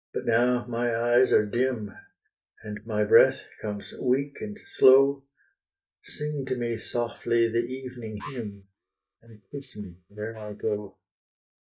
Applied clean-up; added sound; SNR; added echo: neural mask model DeepFilterNet 3.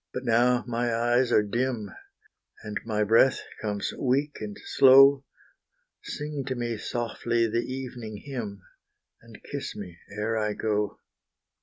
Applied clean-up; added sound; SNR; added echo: none; none; none; none.